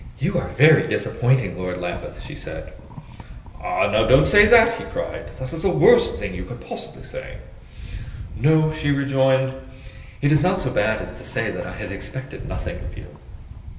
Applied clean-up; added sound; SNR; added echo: none; Rattle; 12 dB; reverberation time 1.4 s.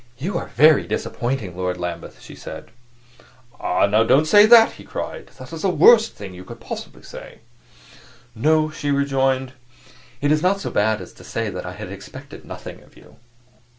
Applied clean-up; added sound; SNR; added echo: none; none; none; none.